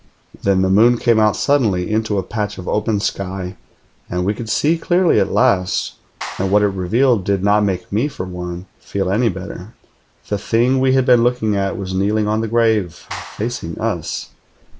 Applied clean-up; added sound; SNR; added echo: none; Clapping; 16 dB; none.